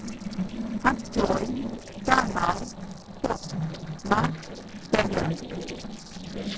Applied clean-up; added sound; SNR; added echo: neural separator model SepFormer DNS4.